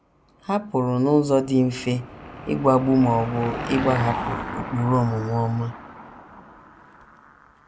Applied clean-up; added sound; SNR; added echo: none; Car passing by / Engine; 11 dB; none.